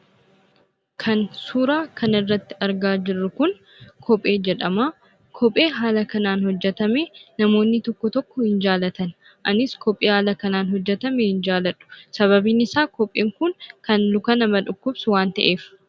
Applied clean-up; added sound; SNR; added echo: none; none; none; none.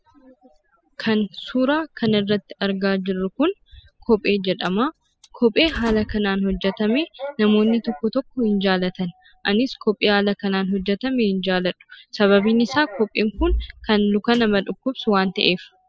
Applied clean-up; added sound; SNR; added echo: classical method spectral subtraction.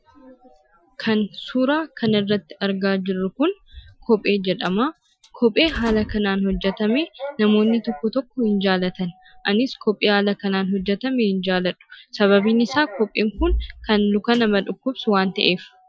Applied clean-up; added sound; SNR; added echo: classical method Wiener filter.